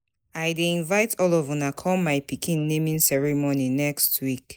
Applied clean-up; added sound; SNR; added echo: neural mask model Resemble Enhance denoiser.